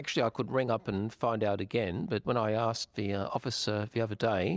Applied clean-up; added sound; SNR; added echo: none; none; none; none.